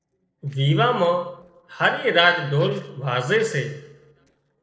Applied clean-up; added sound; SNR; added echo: neural separator model SepFormer DNS4.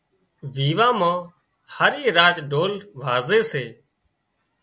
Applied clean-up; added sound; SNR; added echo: none; none; none; none.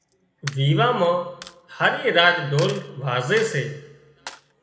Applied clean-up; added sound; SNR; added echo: none; Coin (dropping); 19 dB; reverberation time 0.9 s.